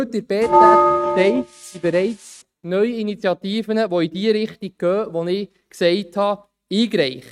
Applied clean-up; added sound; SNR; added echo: neural mask model RNNoise.